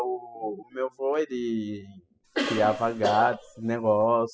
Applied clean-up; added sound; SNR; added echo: classical method spectral subtraction.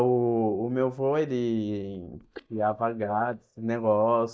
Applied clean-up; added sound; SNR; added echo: neural mask model DeepFilterNet 3.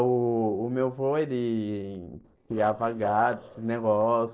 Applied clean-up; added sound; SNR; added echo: neural separator model SepFormer DNS4.